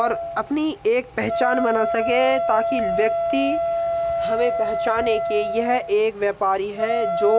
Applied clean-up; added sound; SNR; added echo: none; Wind instrument, woodwind instrument; 2 dB; none.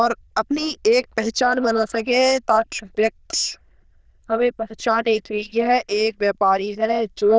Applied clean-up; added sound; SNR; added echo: neural diffusion model UNIVERSE++.